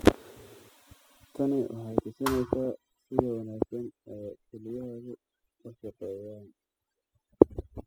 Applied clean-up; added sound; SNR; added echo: classical method spectral subtraction.